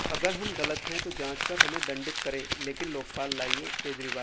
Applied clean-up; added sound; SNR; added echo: none; Crumpling, crinkling; -3 dB; none.